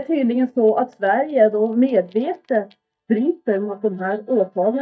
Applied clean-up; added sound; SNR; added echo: neural mask model DeepFilterNet 3.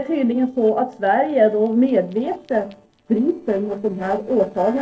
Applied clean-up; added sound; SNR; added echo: neural separator model SepFormer DNS4.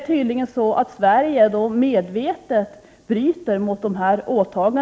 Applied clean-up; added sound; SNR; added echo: none; none; none; none.